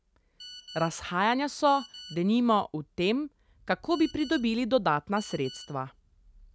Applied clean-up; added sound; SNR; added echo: none; Telephone; 19 dB; none.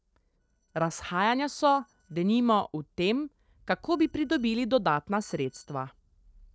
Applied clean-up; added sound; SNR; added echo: neural separator model SepFormer DNS4.